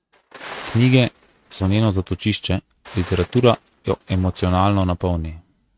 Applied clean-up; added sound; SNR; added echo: neural mask model RNNoise.